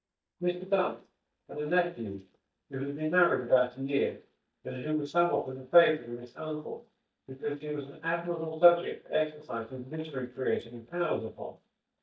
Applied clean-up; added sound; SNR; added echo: neural mask model DeepFilterNet 3.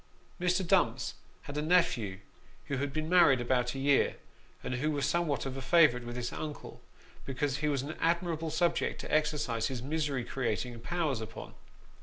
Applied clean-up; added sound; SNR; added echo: none; none; none; none.